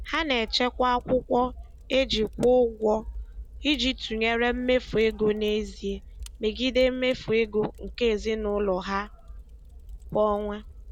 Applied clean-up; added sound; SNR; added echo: none; Fire; 15 dB; none.